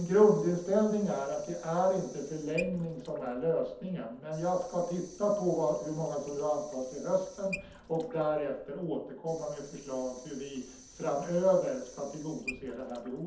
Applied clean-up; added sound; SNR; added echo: none; Sink (filling or washing) / Water tap, faucet; 19 dB; reverberation time 0.5 s.